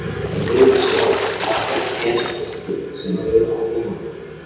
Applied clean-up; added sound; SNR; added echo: none; Water / Splash, splatter; 6 dB; reverberation time 1.1 s.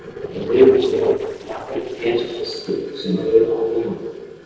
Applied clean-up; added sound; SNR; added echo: neural separator model SepFormer DNS4.